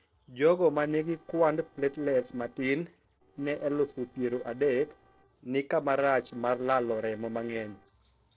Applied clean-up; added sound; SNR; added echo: neural separator model SepFormer DNS4.